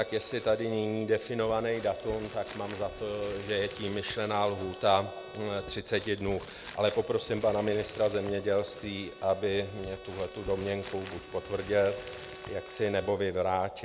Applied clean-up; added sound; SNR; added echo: none; Crumpling, crinkling + Bowed string instrument; 15 dB; none.